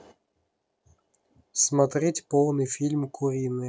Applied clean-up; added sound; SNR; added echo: none; none; none; none.